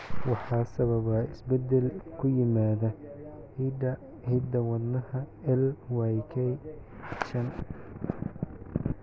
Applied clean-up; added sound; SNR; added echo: none; none; none; none.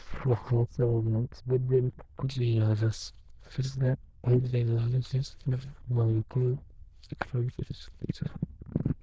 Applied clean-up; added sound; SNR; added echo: neural diffusion model UNIVERSE++.